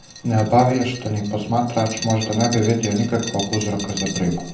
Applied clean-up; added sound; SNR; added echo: none; Glass; 12 dB; reverberation time 0.6 s.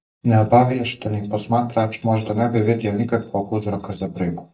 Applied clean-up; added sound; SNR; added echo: neural mask model DeepFilterNet 3.